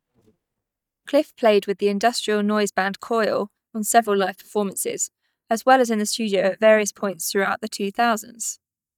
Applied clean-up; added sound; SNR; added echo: neural mask model DeepFilterNet 3.